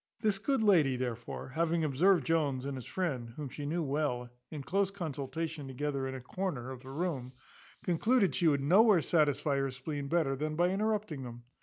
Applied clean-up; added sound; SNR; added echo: none; none; none; none.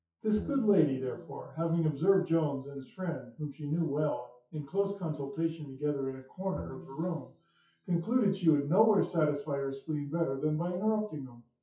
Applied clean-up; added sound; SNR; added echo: classical method WPE with log-MMSE.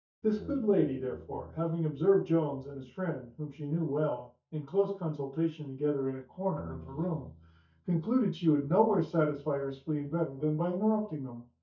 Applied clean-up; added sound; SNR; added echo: neural mask model DeepFilterNet 3.